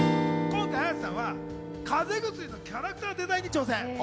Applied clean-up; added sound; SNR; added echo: none; Strum; 0 dB; none.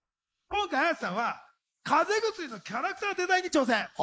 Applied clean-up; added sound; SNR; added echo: neural mask model Resemble Enhance denoiser.